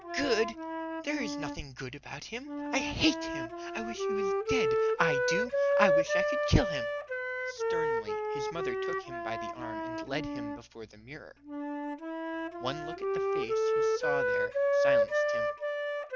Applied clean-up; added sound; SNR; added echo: none; Wind instrument, woodwind instrument; -5 dB; none.